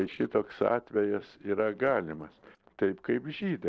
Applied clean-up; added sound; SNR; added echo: neural separator model SepFormer DNS4.